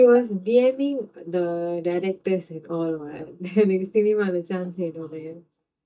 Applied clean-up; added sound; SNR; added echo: neural mask model DeepFilterNet 3.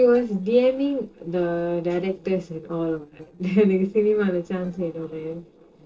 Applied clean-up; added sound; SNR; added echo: neural separator model SepFormer DNS4.